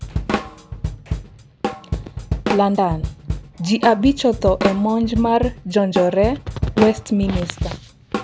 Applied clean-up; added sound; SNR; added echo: none; Drum kit; 6 dB; none.